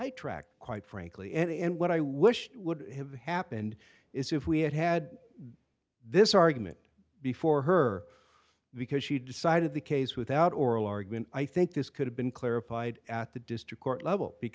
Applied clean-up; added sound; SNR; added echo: none; none; none; none.